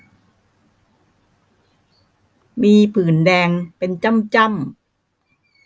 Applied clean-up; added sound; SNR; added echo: none; none; none; none.